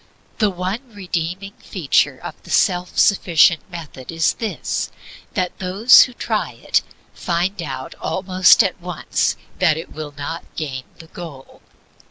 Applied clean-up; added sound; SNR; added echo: none; none; none; none.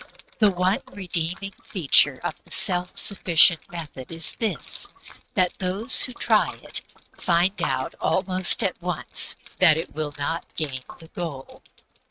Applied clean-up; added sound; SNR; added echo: neural mask model RNNoise.